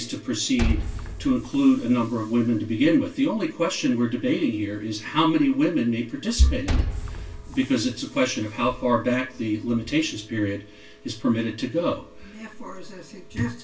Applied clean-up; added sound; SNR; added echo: none; Liquid; 8 dB; reverberation time 0.2 s.